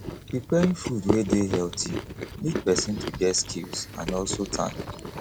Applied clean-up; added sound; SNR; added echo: none; Chewing, mastication; 5 dB; none.